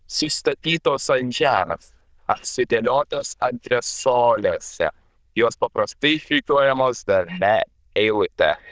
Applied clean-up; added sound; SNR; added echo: neural diffusion model UNIVERSE++.